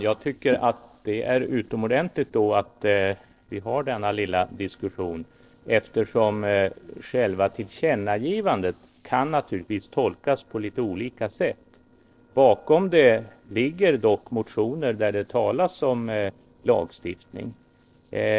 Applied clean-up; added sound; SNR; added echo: neural separator model SepFormer DNS4.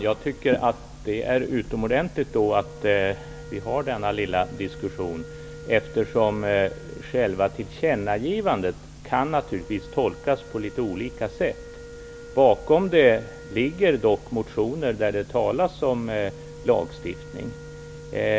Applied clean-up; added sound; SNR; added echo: none; Wind instrument, woodwind instrument; 20 dB; none.